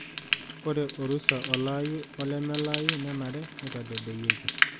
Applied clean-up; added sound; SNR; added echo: none; Frying (food); -1 dB; none.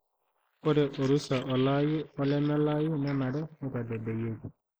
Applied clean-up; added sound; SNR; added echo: neural mask model Resemble Enhance denoiser.